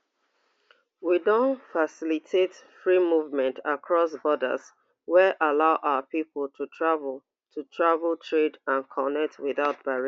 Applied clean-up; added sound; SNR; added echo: none; none; none; none.